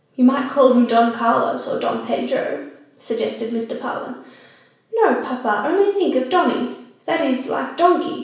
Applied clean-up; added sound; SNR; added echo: none; none; none; reverberation time 0.7 s.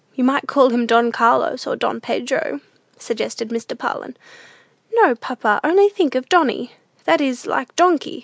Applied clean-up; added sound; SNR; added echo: none; none; none; none.